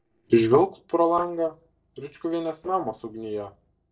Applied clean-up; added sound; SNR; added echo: neural separator model SepFormer DNS4.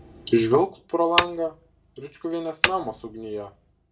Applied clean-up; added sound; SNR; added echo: none; Hammer; 6 dB; reverberation time 0.2 s.